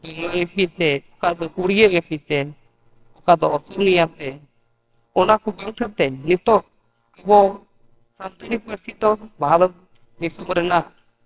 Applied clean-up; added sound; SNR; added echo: neural separator model SepFormer WHAMR!.